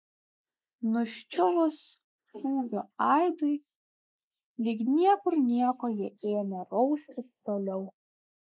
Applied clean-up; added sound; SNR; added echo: neural mask model Resemble Enhance denoiser.